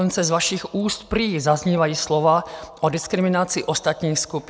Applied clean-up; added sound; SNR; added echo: none; none; none; none.